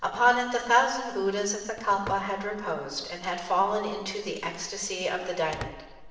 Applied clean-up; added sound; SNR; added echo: none; Telephone; 20 dB; reverberation time 1.2 s.